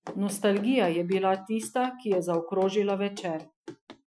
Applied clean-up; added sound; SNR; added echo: classical method Wiener filter.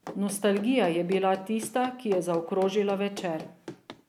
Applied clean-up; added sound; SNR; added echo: none; Run; 16 dB; none.